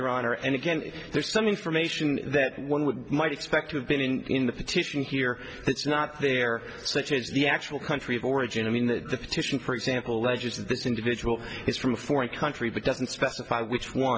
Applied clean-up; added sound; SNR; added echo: none; none; none; none.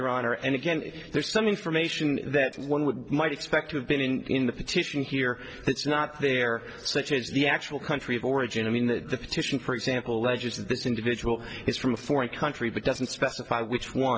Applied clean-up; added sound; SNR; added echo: neural separator model SepFormer DNS4.